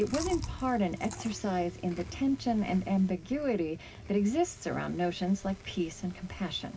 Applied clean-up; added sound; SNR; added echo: none; Chewing, mastication; 15 dB; reverberation time 0.4 s.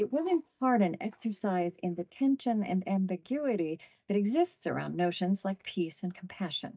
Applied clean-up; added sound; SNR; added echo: neural mask model DeepFilterNet 3.